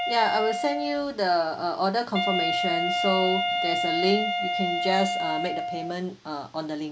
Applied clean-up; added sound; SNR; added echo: none; Wind instrument, woodwind instrument; 1 dB; none.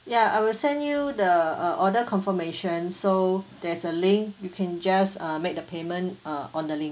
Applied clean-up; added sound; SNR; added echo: none; none; none; none.